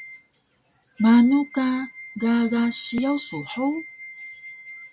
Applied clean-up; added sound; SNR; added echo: none; Wind instrument, woodwind instrument; 17 dB; none.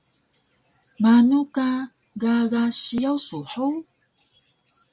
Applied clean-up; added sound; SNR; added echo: none; none; none; none.